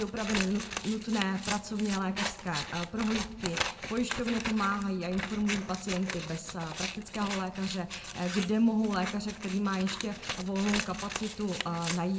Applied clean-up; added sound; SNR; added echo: none; Scissors; 7 dB; reverberation time 1.0 s.